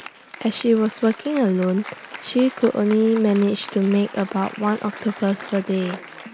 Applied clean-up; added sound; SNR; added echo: none; Applause; 17 dB; none.